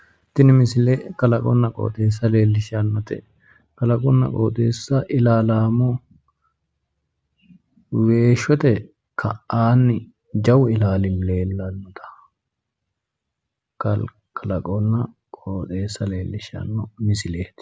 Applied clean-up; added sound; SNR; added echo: none; none; none; none.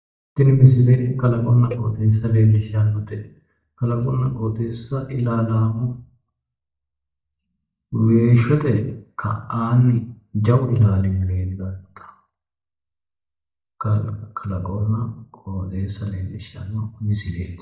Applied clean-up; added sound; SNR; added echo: neural mask model DeepFilterNet 3.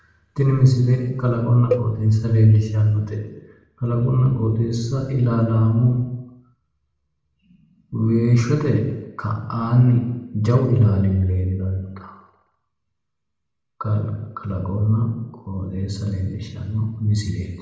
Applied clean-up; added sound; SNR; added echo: none; Cowbell; 10 dB; reverberation time 0.9 s.